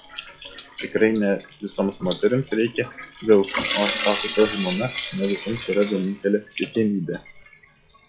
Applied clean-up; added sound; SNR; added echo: classical method log-MMSE.